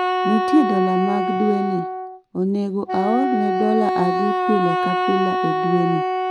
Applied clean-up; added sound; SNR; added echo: none; Wind instrument, woodwind instrument; 0 dB; none.